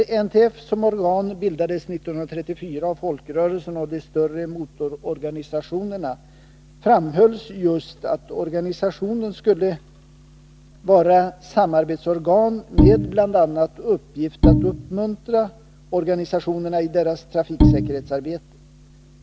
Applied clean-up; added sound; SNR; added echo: none; Bowed string instrument; -3 dB; none.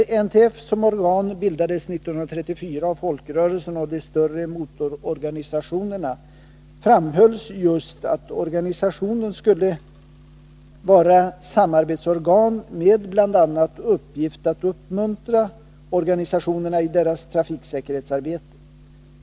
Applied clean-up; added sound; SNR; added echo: none; none; none; none.